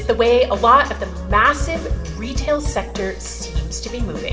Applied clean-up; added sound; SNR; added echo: none; none; none; reverberation time 2.6 s.